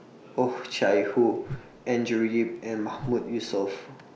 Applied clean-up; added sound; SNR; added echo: none; Whoosh, swoosh, swish; 16 dB; none.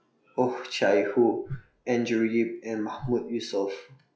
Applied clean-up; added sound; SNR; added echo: classical method log-MMSE.